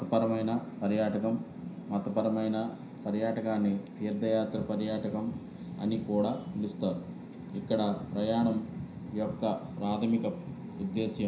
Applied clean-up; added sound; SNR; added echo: none; none; none; reverberation time 0.5 s.